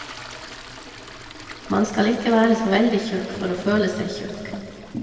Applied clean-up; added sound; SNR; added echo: none; Toilet flush; 15 dB; reverberation time 2.3 s.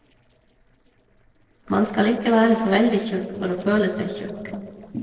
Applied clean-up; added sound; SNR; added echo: neural separator model SepFormer DNS4.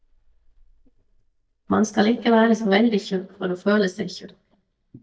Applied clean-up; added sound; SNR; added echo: neural mask model DeepFilterNet 3.